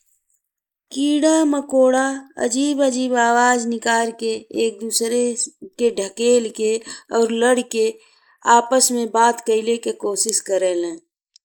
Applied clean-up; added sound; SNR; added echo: neural mask model Resemble Enhance denoiser.